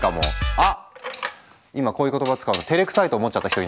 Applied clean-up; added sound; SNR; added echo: none; Dishes, pots, and pans; 11 dB; none.